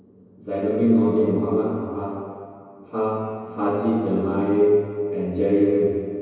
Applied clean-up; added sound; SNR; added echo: none; none; none; reverberation time 2.2 s.